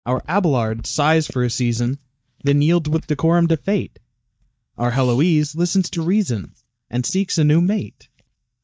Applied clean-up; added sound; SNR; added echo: neural mask model DeepFilterNet 3.